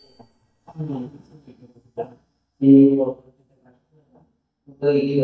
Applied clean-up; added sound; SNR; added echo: neural mask model DeepFilterNet 3.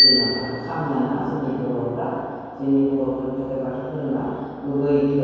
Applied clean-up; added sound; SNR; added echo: none; Bicycle bell; 4 dB; reverberation time 2.2 s.